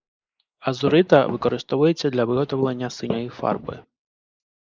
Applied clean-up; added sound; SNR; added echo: neural mask model Resemble Enhance denoiser.